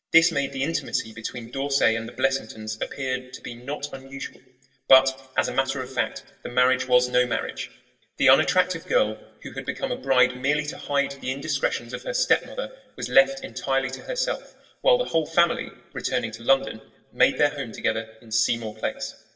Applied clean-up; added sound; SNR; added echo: none; none; none; reverberation time 0.8 s.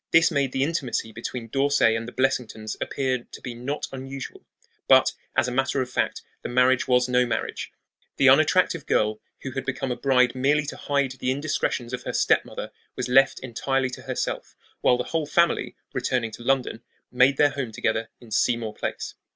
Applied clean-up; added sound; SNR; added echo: none; none; none; none.